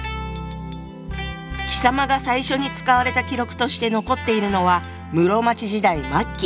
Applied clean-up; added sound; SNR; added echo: none; none; none; none.